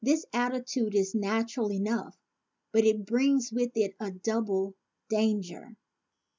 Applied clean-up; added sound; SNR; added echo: none; none; none; none.